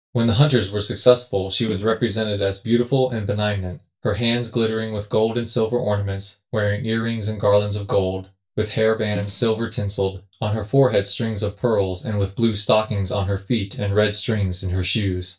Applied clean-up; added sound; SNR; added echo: neural mask model DeepFilterNet 3.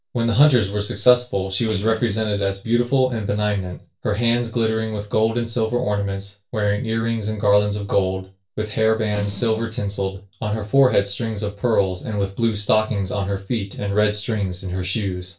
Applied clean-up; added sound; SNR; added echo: neural separator model SepFormer DNS4.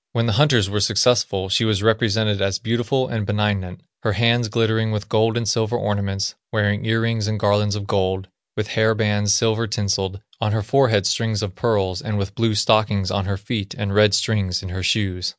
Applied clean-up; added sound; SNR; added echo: none; none; none; none.